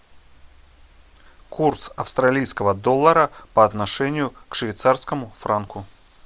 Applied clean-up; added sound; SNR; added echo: none; none; none; none.